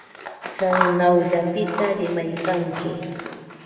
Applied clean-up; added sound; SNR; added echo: none; Scissors; 8 dB; reverberation time 2.3 s.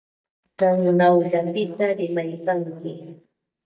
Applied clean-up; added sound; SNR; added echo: neural mask model DeepFilterNet 3.